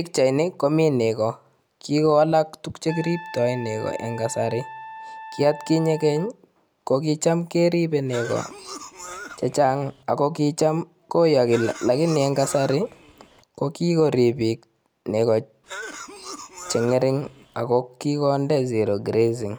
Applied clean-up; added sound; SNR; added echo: none; Cough + Trumpet; 15 dB; none.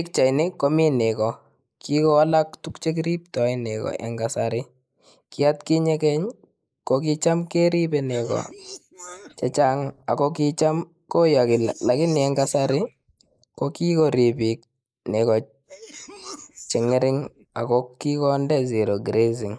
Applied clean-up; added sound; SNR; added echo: neural mask model Resemble Enhance denoiser.